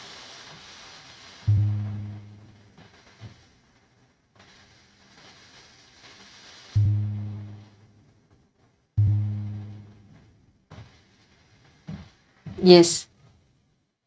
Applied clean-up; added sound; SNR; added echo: neural mask model RNNoise.